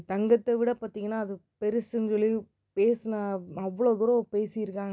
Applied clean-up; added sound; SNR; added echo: none; none; none; none.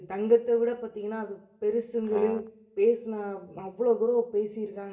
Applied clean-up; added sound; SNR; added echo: none; Brass instrument; 11 dB; reverberation time 0.7 s.